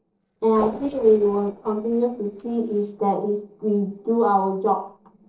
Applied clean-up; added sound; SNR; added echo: neural separator model SepFormer DNS4.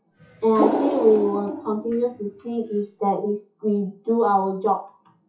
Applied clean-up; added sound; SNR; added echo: classical method WPE with log-MMSE.